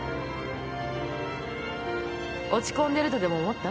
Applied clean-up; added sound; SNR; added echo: none; none; none; none.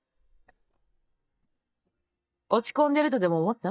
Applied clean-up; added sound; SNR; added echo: neural mask model DeepFilterNet 3.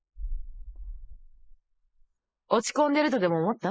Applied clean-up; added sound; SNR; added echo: neural mask model Resemble Enhance denoiser.